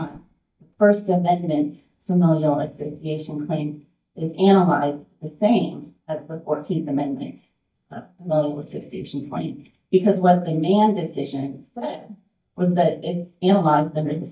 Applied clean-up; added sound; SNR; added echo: neural mask model DeepFilterNet 3.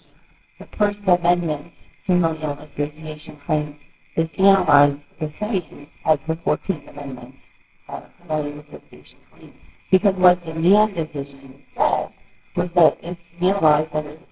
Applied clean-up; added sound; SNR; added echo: neural separator model SepFormer WHAMR!.